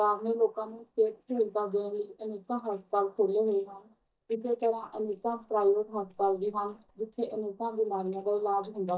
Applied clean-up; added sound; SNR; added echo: neural mask model DeepFilterNet 3.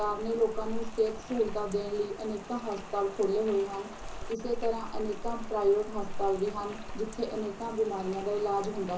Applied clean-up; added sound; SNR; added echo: none; Rain; 7 dB; reverberation time 0.5 s.